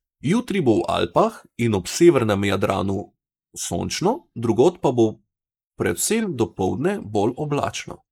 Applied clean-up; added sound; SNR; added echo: neural mask model Resemble Enhance denoiser.